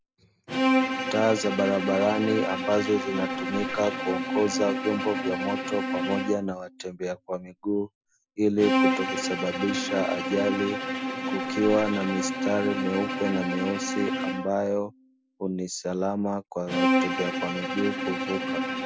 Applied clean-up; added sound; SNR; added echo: none; Bowed string instrument; 1 dB; none.